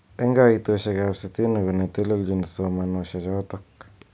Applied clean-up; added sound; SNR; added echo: none; none; none; none.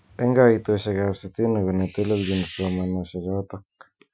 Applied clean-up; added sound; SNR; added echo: classical method Wiener filter.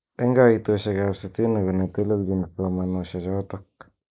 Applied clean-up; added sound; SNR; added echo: neural mask model Resemble Enhance denoiser.